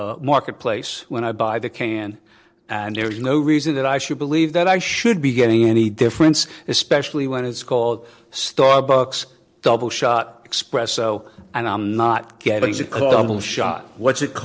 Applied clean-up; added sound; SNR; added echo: neural separator model SepFormer DNS4.